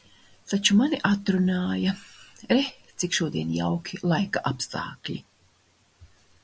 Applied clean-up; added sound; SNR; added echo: none; none; none; none.